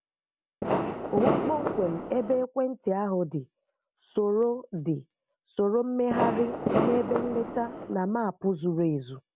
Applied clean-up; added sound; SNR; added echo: none; Fireworks; 0 dB; none.